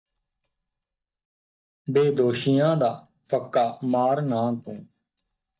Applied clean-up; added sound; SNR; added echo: neural mask model DeepFilterNet 3.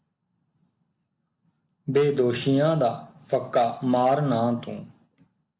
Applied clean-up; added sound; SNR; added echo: none; none; none; none.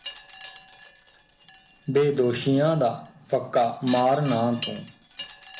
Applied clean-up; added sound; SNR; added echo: none; Wind chime; 18 dB; none.